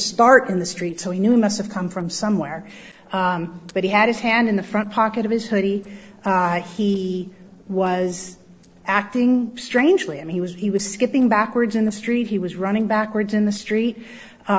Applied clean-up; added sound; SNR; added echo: neural separator model SepFormer DNS4.